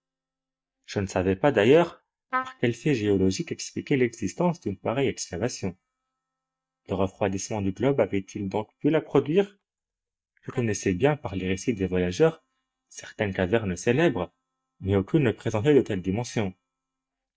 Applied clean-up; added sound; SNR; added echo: neural mask model DeepFilterNet 3.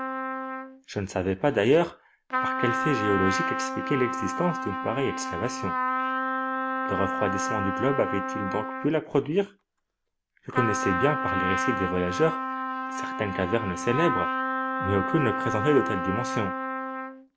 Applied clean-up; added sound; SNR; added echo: none; Trumpet; 2 dB; none.